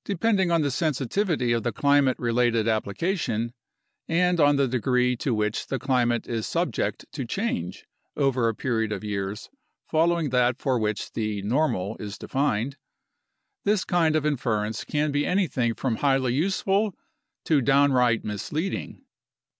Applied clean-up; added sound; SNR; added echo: none; none; none; none.